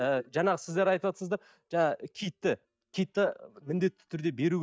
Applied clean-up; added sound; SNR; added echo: neural mask model DeepFilterNet 3.